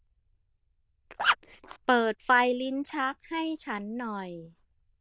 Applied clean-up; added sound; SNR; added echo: neural diffusion model UNIVERSE++.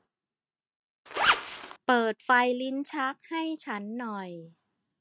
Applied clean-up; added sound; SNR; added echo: neural mask model RNNoise.